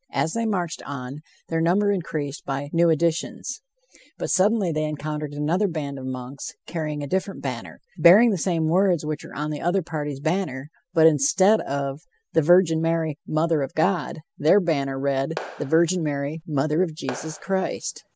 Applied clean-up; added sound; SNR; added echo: none; Clapping; 14 dB; none.